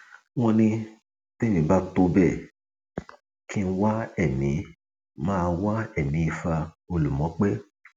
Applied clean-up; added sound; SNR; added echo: none; none; none; none.